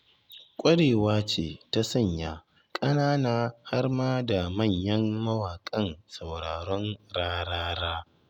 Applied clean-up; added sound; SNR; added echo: none; none; none; none.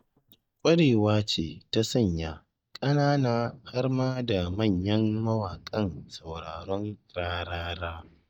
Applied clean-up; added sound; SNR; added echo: neural mask model DeepFilterNet 3.